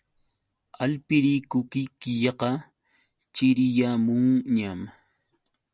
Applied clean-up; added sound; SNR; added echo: none; none; none; none.